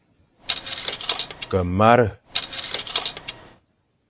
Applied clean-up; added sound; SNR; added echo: none; Coin (dropping); 7 dB; none.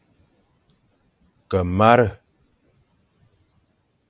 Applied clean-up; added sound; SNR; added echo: none; none; none; none.